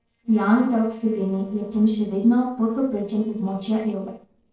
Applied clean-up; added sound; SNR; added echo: neural separator model SepFormer DNS4.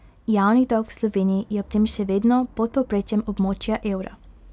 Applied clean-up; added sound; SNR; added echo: none; none; none; none.